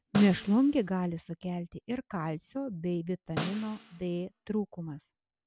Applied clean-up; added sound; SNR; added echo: none; Snare drum; 11 dB; none.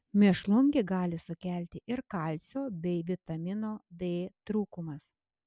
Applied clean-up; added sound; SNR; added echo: none; none; none; none.